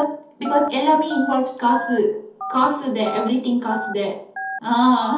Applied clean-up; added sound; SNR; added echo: none; Telephone; 12 dB; reverberation time 0.5 s.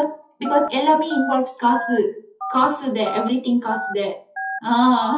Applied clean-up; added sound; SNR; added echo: classical method WPE with log-MMSE.